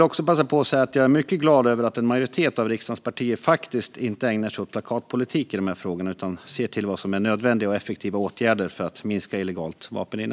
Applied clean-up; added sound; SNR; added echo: none; none; none; none.